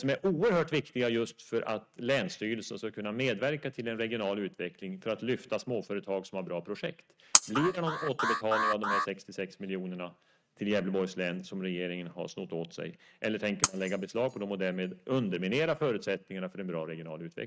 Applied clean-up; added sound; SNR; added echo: neural mask model RNNoise.